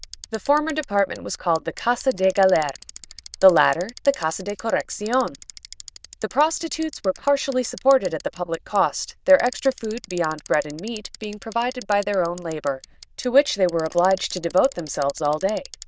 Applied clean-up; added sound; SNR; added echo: neural diffusion model UNIVERSE++.